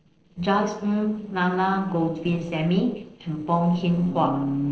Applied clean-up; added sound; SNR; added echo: neural separator model SepFormer DNS4.